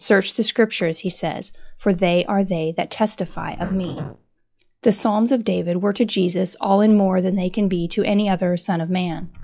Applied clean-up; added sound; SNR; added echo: classical method log-MMSE.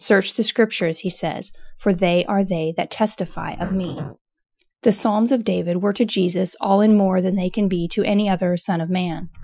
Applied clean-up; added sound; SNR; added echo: classical method Wiener filter.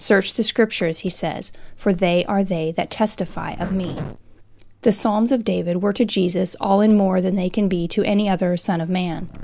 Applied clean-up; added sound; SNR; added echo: none; Zipper (clothing); 17 dB; none.